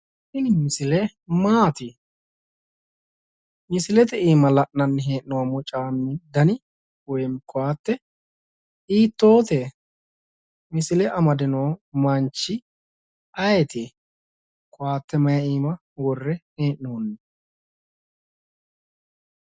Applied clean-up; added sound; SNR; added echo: none; none; none; none.